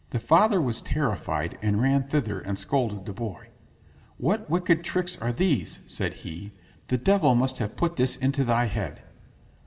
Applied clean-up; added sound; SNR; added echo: none; none; none; reverberation time 0.7 s.